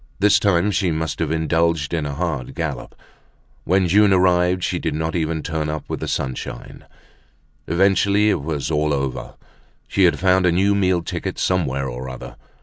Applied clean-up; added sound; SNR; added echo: none; none; none; none.